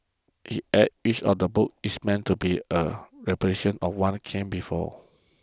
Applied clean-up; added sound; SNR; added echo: none; none; none; none.